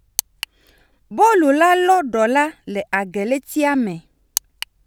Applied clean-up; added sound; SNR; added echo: none; none; none; none.